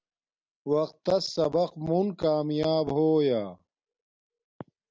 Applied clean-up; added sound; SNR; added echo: none; none; none; none.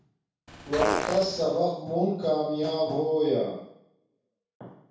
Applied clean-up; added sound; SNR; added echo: none; Fart; 2 dB; reverberation time 0.7 s.